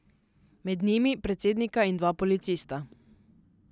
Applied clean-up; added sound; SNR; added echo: none; none; none; none.